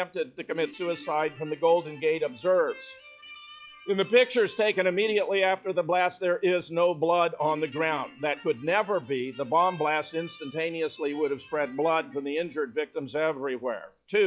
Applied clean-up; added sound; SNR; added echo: classical method log-MMSE.